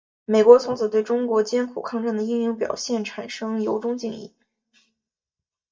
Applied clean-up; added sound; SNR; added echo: neural mask model DeepFilterNet 3.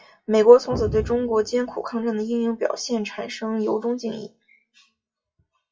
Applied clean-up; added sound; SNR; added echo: classical method WPE with log-MMSE.